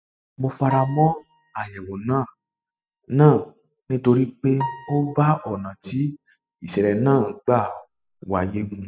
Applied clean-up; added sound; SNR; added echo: classical method spectral subtraction.